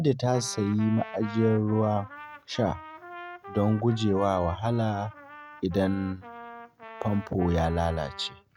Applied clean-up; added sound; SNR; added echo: none; Trumpet; 16 dB; none.